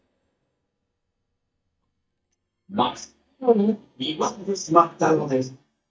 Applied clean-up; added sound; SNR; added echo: neural mask model DeepFilterNet 3.